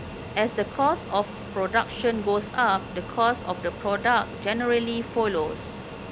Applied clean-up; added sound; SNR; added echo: none; Fixed-wing aircraft, airplane; 11 dB; none.